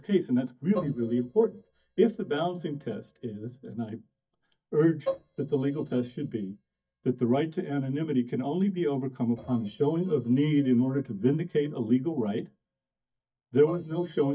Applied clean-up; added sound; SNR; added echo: neural mask model DeepFilterNet 3.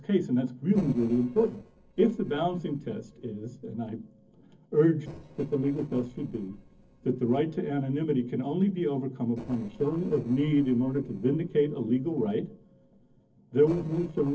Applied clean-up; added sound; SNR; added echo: neural separator model SepFormer DNS4.